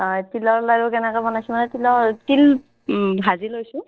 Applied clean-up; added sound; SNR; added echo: neural separator model SepFormer DNS4.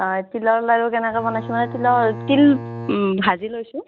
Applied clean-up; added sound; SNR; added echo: none; Bowed string instrument; 13 dB; none.